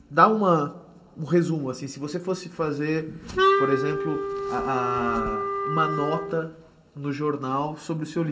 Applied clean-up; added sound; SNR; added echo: none; Wind instrument, woodwind instrument; 0 dB; reverberation time 0.6 s.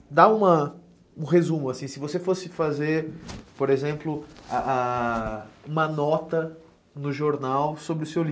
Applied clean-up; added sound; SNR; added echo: none; none; none; none.